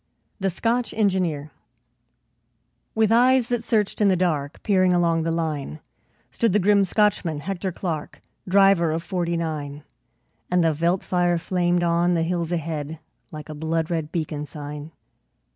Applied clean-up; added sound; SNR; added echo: none; none; none; none.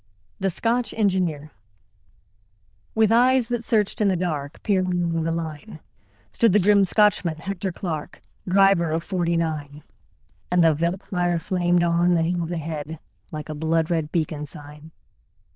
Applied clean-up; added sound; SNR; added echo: neural diffusion model UNIVERSE++.